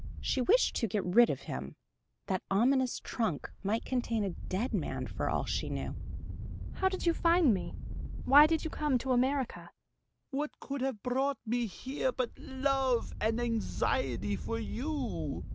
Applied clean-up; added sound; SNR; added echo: none; Wind; 8 dB; none.